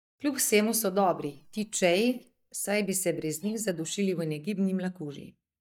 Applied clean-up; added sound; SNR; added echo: neural mask model DeepFilterNet 3.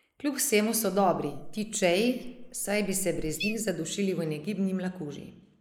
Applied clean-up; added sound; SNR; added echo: neural mask model Resemble Enhance denoiser.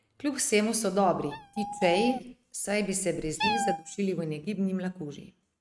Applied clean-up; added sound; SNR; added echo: neural mask model RNNoise.